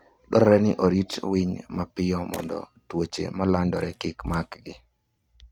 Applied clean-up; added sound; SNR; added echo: neural mask model RNNoise.